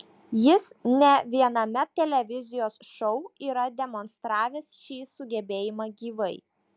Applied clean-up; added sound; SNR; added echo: none; none; none; none.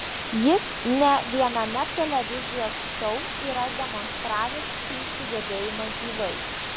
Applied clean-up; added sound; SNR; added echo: none; Water; 5 dB; none.